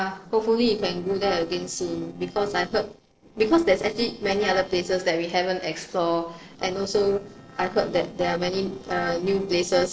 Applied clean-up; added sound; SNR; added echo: neural separator model SepFormer DNS4.